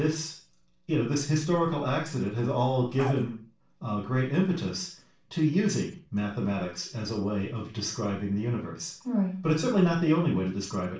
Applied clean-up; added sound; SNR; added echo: none; Bark; 14 dB; reverberation time 0.4 s.